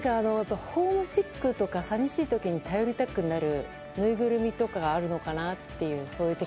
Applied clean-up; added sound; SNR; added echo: none; none; none; none.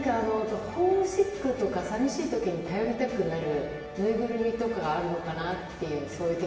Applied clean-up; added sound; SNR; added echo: none; none; none; reverberation time 1.1 s.